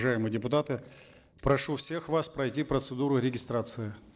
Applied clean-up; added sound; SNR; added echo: neural separator model SepFormer DNS4.